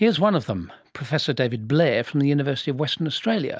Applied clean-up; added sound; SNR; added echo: none; none; none; none.